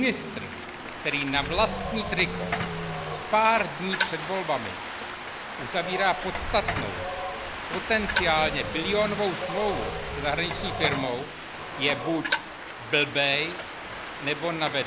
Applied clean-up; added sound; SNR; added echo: none; Wind + Dishes, pots, and pans; 4 dB; none.